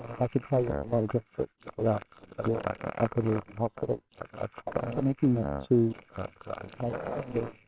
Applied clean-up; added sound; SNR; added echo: neural separator model SepFormer WHAMR!.